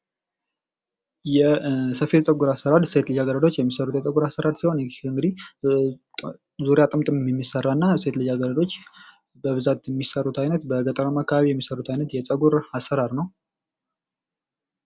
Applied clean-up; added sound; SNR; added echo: none; none; none; none.